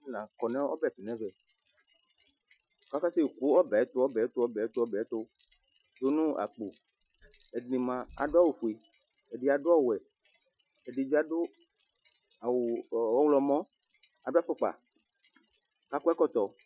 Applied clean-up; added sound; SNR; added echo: classical method Wiener filter.